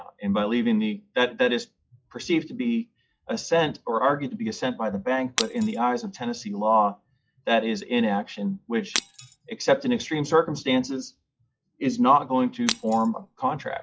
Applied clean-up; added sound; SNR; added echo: classical method log-MMSE.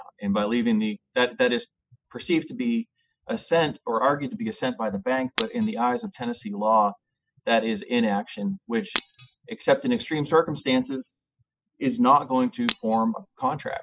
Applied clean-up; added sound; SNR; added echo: classical method spectral subtraction.